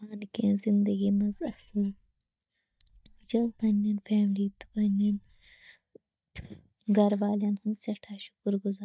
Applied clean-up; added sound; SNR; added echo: neural mask model DeepFilterNet 3.